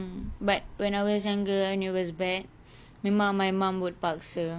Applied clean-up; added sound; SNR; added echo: none; none; none; none.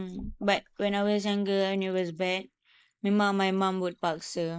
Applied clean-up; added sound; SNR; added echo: neural mask model Resemble Enhance denoiser.